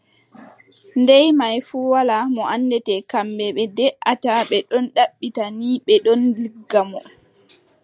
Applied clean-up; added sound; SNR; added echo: none; none; none; none.